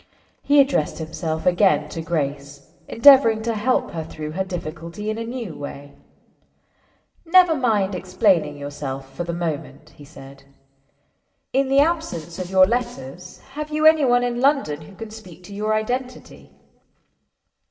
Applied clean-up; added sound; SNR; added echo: none; Bass drum / Snare drum / Drum kit; 14 dB; reverberation time 1.5 s.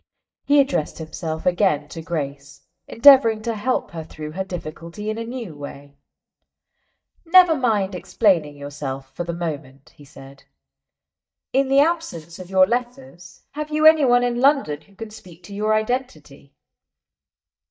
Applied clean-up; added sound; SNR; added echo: neural mask model DeepFilterNet 3.